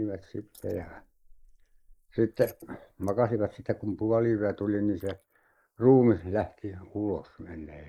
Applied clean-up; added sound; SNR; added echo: neural mask model Resemble Enhance denoiser.